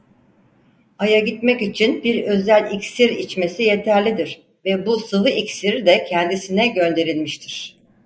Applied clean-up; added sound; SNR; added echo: neural mask model Resemble Enhance denoiser.